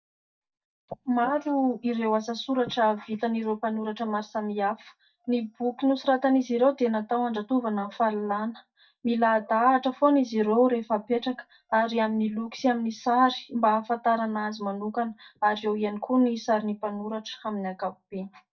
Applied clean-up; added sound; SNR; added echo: neural mask model DeepFilterNet 3.